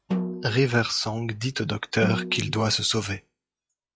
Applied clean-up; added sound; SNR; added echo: classical method log-MMSE.